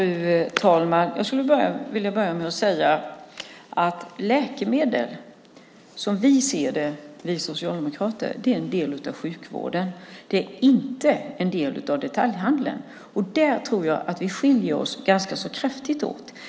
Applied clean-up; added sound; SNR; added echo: none; none; none; none.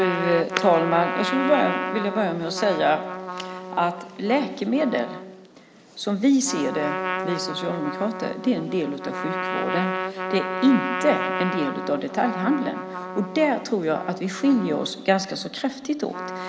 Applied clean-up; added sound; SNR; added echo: none; Trumpet; 6 dB; none.